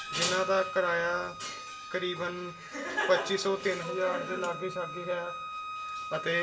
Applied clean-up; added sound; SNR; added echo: none; Bowed string instrument; 9 dB; reverberation time 0.2 s.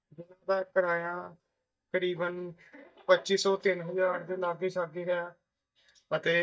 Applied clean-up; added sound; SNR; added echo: neural mask model DeepFilterNet 3.